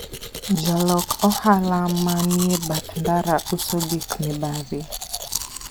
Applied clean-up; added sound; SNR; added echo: none; Domestic sounds, home sounds; 8 dB; none.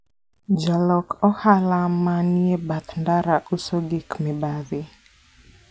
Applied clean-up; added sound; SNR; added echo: none; none; none; none.